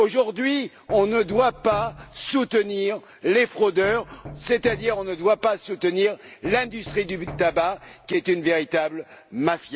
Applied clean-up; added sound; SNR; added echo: none; Knock; 17 dB; none.